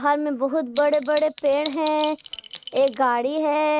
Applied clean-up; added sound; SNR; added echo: neural mask model RNNoise.